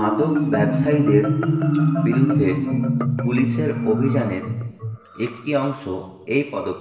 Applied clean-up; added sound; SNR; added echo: none; Marimba, xylophone; -2 dB; reverberation time 1.3 s.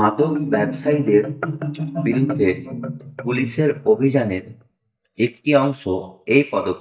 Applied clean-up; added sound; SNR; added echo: neural mask model DeepFilterNet 3.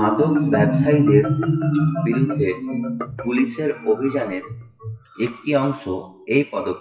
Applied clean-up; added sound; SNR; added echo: classical method WPE with log-MMSE.